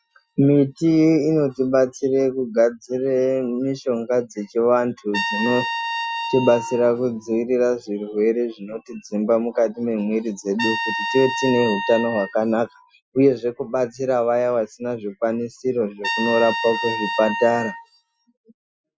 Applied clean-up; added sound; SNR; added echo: classical method Wiener filter.